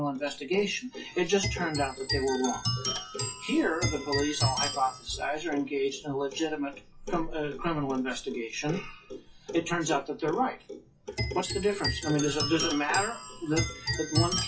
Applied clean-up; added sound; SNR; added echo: classical method WPE with log-MMSE.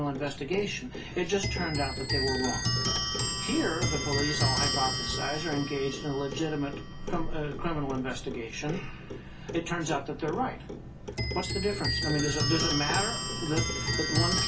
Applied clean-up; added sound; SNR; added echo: none; Clock; 0 dB; reverberation time 0.2 s.